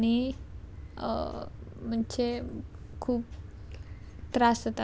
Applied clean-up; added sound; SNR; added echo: none; none; none; none.